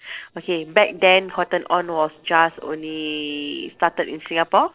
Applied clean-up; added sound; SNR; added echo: neural separator model SepFormer DNS4.